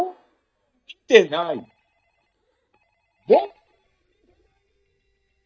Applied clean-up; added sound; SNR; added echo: neural mask model DeepFilterNet 3.